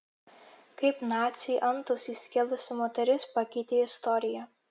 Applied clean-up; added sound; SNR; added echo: none; none; none; none.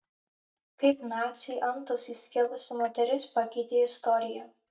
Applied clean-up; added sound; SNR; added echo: neural mask model DeepFilterNet 3.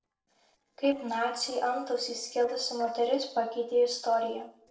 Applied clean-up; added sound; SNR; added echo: neural separator model SepFormer DNS4.